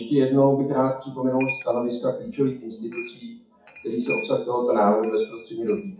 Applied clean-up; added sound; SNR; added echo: classical method WPE with log-MMSE.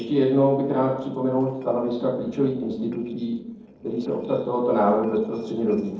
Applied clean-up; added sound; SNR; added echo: neural separator model SepFormer DNS4.